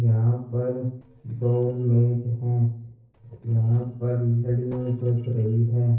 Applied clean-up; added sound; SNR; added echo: neural separator model SepFormer DNS4.